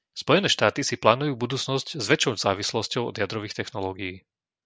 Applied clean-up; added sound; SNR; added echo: none; none; none; none.